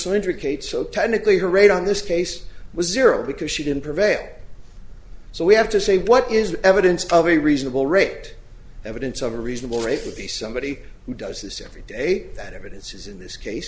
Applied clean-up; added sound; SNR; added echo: none; none; none; none.